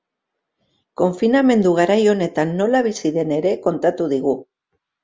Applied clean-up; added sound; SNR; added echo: none; none; none; none.